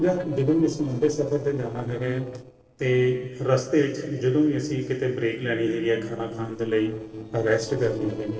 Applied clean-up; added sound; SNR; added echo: neural separator model SepFormer DNS4.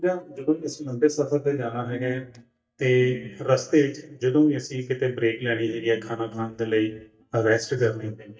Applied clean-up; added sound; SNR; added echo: neural mask model DeepFilterNet 3.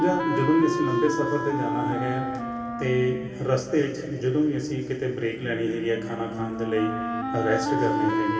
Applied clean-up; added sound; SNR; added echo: none; Wind instrument, woodwind instrument; 4 dB; reverberation time 2.6 s.